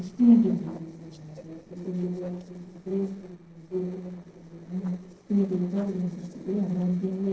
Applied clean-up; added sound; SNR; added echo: neural separator model SepFormer DNS4.